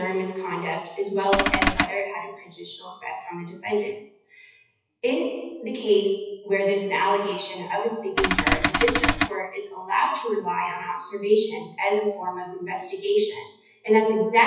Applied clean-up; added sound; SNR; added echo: classical method WPE with log-MMSE.